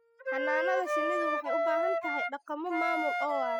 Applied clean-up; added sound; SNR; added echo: classical method spectral subtraction.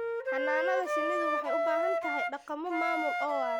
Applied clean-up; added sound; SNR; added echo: none; Wind instrument, woodwind instrument; -4 dB; none.